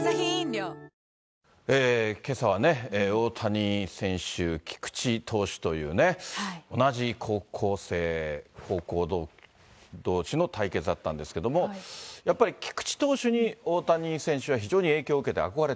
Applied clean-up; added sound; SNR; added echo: none; none; none; none.